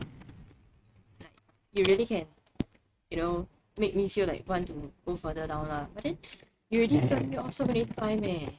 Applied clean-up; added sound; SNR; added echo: neural mask model RNNoise.